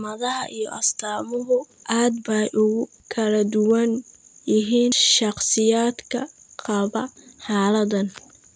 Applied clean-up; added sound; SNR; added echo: none; none; none; none.